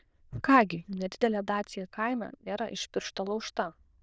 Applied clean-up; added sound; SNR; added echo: neural diffusion model UNIVERSE++.